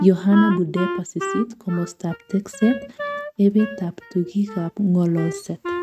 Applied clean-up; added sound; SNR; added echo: neural mask model RNNoise.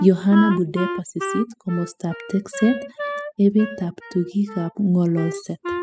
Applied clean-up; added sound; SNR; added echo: classical method spectral subtraction.